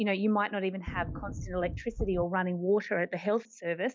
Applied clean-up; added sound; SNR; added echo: classical method log-MMSE.